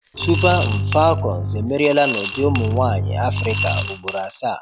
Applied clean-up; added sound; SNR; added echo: none; Bowed string instrument + Coin (dropping) / Glass; 1 dB; none.